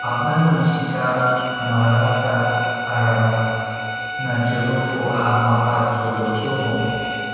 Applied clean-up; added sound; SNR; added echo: none; Bowed string instrument; 7 dB; reverberation time 2.2 s.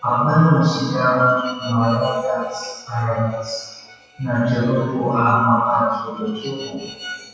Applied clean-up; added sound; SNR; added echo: classical method WPE with log-MMSE.